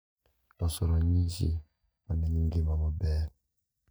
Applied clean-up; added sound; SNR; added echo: neural mask model DeepFilterNet 3.